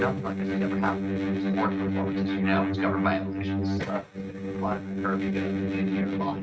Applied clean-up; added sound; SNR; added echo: neural mask model RNNoise.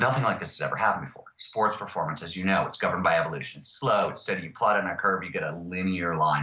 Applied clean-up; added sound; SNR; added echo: none; none; none; none.